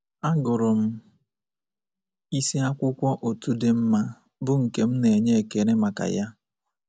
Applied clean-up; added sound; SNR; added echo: none; none; none; none.